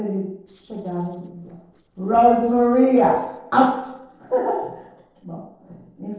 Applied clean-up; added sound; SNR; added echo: neural separator model SepFormer DNS4.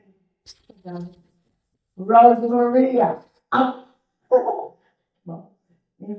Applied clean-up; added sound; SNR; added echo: neural mask model DeepFilterNet 3.